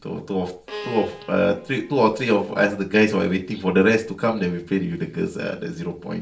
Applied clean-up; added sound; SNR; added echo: none; Bowed string instrument; 16 dB; reverberation time 0.3 s.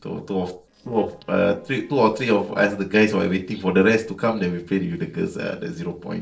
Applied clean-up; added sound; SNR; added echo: neural separator model SepFormer DNS4.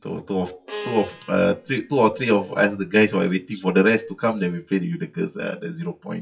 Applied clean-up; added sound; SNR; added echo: classical method WPE with log-MMSE.